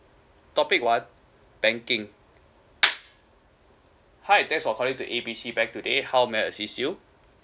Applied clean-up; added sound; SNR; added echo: none; none; none; none.